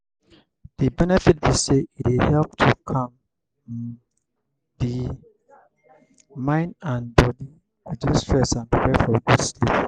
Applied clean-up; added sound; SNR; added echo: none; none; none; none.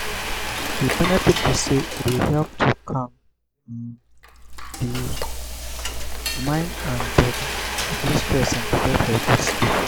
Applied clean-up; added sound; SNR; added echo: none; Frying (food); 3 dB; none.